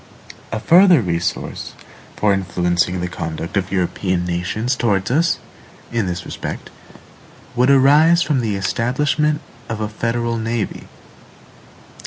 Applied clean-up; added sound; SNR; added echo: none; none; none; none.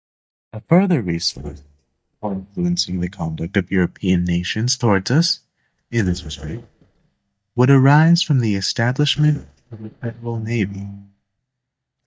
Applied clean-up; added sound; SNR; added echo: neural mask model DeepFilterNet 3.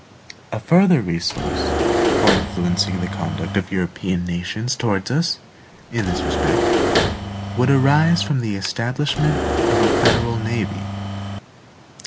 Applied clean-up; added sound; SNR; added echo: none; Engine / Mechanisms; -1 dB; none.